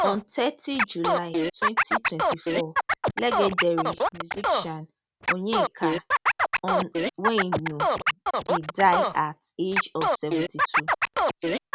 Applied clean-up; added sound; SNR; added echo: none; Scratching (performance technique); -3 dB; none.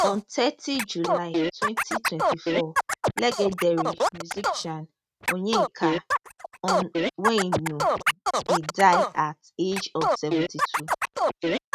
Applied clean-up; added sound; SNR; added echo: neural mask model RNNoise.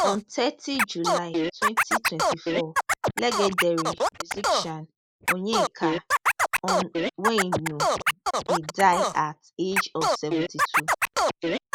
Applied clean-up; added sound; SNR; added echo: neural mask model Resemble Enhance denoiser.